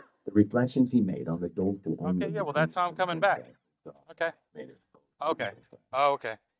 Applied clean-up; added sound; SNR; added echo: neural mask model DeepFilterNet 3.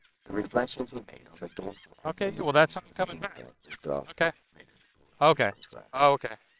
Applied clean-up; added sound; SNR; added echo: neural separator model SepFormer WHAMR!.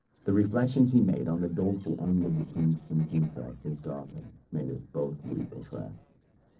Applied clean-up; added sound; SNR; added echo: neural separator model SepFormer DNS4.